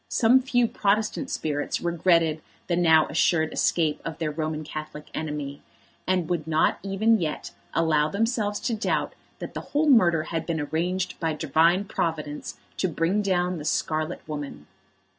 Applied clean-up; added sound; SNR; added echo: none; none; none; none.